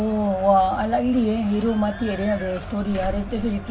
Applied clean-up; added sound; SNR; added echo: none; Crowd + Squeak / Slam / Alarm / Wood; 14 dB; none.